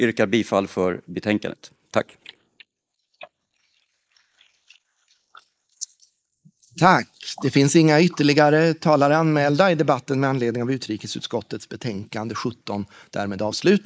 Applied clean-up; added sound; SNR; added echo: neural mask model Resemble Enhance denoiser.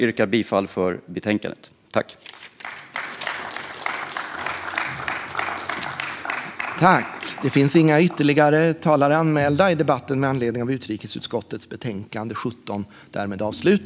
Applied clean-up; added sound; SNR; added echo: none; none; none; none.